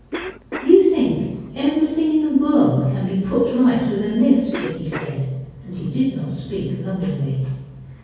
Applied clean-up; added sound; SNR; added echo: none; Cough; 18 dB; reverberation time 1.3 s.